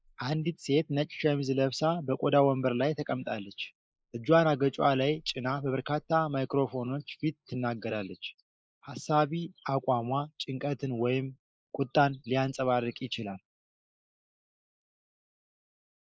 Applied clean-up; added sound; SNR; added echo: neural mask model Resemble Enhance denoiser.